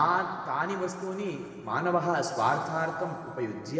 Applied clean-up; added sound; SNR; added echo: none; none; none; reverberation time 2.7 s.